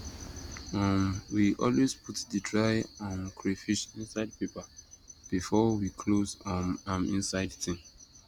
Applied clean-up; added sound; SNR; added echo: none; none; none; none.